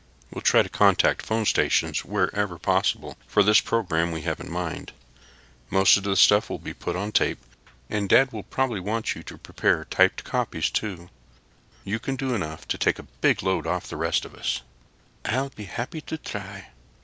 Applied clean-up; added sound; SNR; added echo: none; none; none; none.